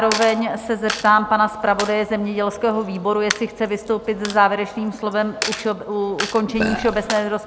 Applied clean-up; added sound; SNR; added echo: none; Coin (dropping) + Burping, eructation; 11 dB; none.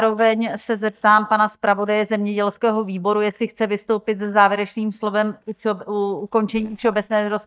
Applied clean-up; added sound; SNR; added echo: neural mask model DeepFilterNet 3.